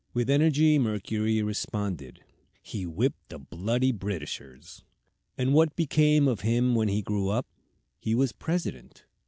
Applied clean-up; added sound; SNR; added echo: none; none; none; none.